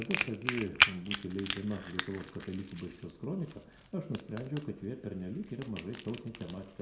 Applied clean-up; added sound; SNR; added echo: none; Crackle; -5 dB; reverberation time 0.6 s.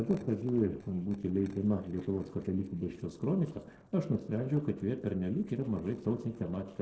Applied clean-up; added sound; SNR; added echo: neural separator model SepFormer DNS4.